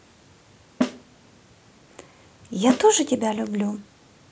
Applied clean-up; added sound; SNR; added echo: none; Snare drum; 6 dB; none.